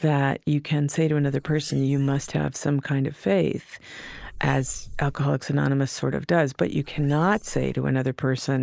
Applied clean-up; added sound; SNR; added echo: neural mask model Resemble Enhance denoiser.